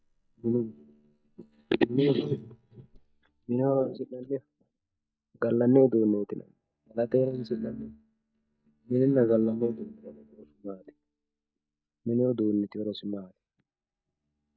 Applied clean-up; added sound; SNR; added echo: neural mask model DeepFilterNet 3.